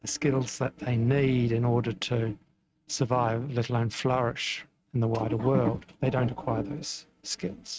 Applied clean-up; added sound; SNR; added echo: neural mask model RNNoise.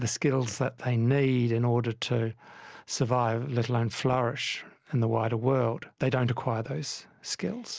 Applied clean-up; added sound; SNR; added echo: none; none; none; none.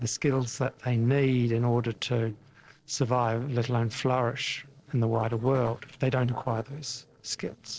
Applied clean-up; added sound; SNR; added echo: neural separator model SepFormer DNS4.